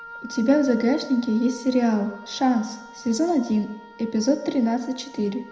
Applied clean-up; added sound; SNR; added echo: none; Wind instrument, woodwind instrument; 19 dB; reverberation time 0.7 s.